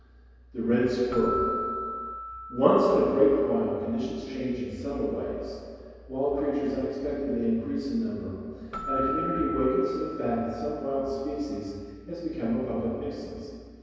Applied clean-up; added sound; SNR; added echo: none; Keyboard (musical); 11 dB; reverberation time 2.2 s.